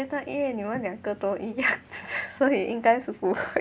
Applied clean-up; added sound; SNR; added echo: none; none; none; none.